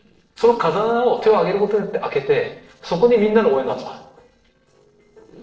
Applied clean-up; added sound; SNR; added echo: neural separator model SepFormer DNS4.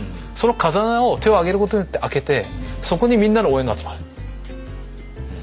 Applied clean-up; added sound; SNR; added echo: none; none; none; none.